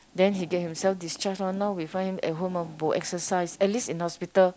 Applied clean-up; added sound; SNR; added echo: none; none; none; none.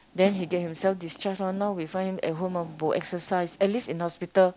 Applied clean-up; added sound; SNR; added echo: none; Snare drum; 13 dB; none.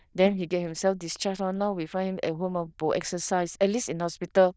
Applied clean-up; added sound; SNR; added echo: neural diffusion model UNIVERSE++.